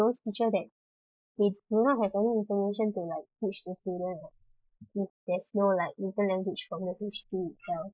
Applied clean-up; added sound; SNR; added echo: neural mask model Resemble Enhance denoiser.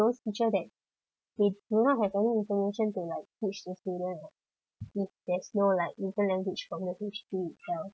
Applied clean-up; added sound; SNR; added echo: none; none; none; none.